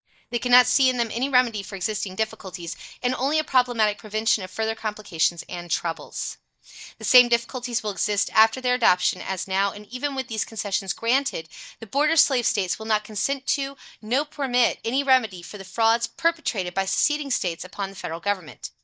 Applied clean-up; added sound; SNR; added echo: neural mask model DeepFilterNet 3.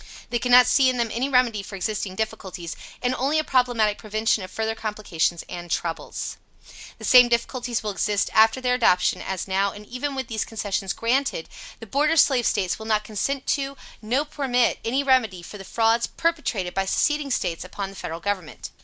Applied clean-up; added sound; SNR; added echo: none; none; none; none.